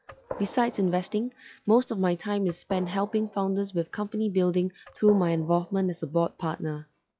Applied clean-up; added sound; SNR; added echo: classical method log-MMSE.